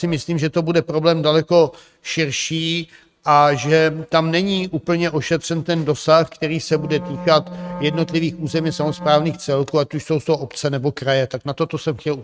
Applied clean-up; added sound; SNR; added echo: neural mask model RNNoise.